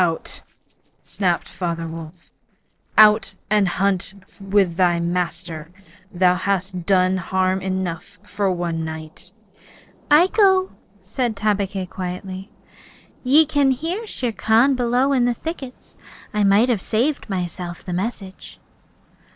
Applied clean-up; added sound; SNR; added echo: neural separator model SepFormer DNS4.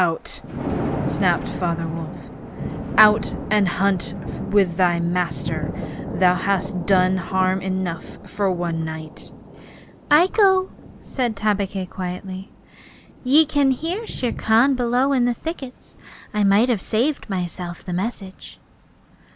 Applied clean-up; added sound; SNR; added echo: none; Thunder; 9 dB; none.